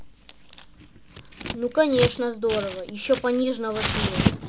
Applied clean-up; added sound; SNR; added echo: none; Scissors; 3 dB; none.